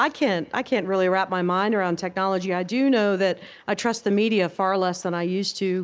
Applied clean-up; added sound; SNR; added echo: none; none; none; none.